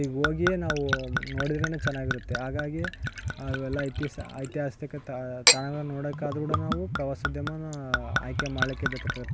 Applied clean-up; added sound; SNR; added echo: none; Gurgling / Chink, clink / Liquid; -1 dB; none.